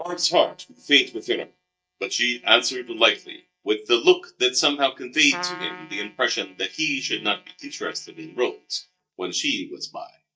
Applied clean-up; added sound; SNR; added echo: neural mask model DeepFilterNet 3.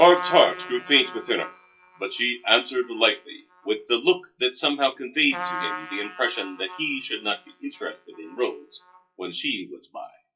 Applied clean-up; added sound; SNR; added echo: classical method WPE with log-MMSE.